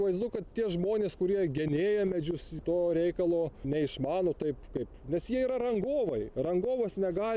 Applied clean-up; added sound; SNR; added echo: none; none; none; none.